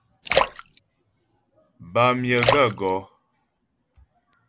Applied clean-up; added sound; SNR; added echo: none; Splash, splatter; 2 dB; none.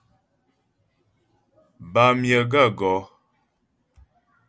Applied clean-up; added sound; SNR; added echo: none; none; none; none.